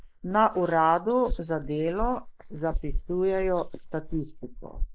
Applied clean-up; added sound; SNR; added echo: neural mask model Resemble Enhance denoiser.